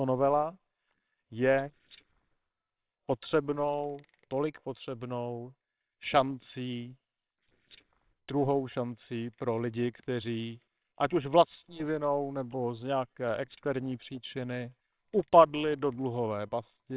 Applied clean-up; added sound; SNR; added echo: neural separator model SepFormer WHAMR!.